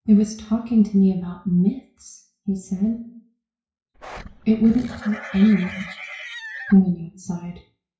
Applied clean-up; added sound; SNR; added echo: classical method WPE with log-MMSE.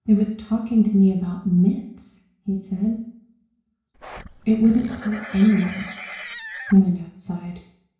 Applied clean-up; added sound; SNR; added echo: none; Livestock, farm animals, working animals; 14 dB; reverberation time 0.6 s.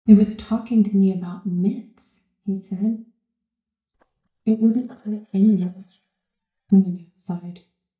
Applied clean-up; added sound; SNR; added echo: neural mask model DeepFilterNet 3.